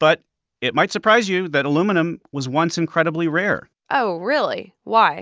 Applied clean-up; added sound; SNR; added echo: none; none; none; none.